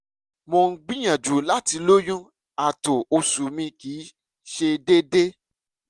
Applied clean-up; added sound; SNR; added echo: none; none; none; none.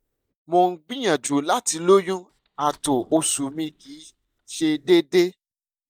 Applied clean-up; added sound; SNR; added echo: neural mask model DeepFilterNet 3.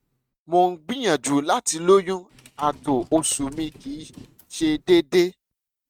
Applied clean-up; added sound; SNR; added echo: neural mask model RNNoise.